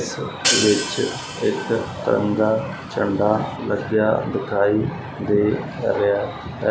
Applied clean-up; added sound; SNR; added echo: none; Hi-hat; 7 dB; none.